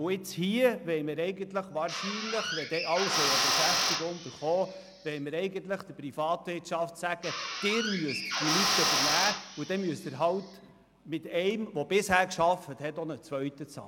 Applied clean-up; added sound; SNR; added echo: none; Drill; 0 dB; none.